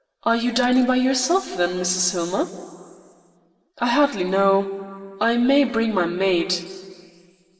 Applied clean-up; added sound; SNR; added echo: none; none; none; reverberation time 2.2 s.